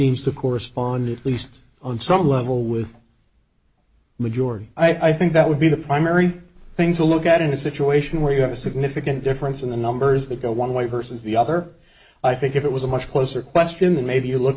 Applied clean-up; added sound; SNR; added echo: none; none; none; none.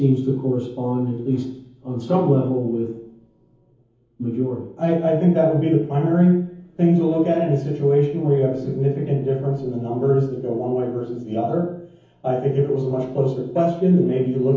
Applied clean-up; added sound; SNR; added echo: none; none; none; reverberation time 0.7 s.